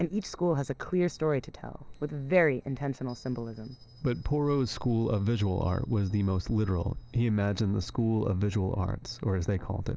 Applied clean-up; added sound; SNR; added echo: neural separator model SepFormer DNS4.